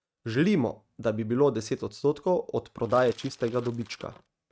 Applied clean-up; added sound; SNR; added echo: neural mask model RNNoise.